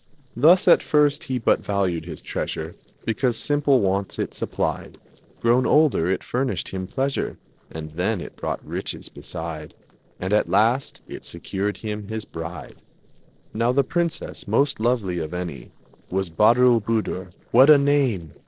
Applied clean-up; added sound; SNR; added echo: neural separator model SepFormer DNS4.